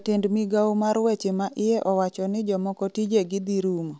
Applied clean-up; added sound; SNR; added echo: none; none; none; none.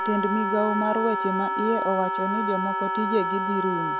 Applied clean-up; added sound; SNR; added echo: none; Wind instrument, woodwind instrument; 0 dB; none.